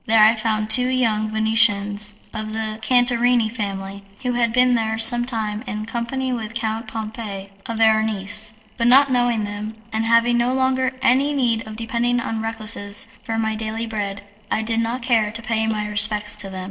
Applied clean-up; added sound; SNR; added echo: neural separator model SepFormer DNS4.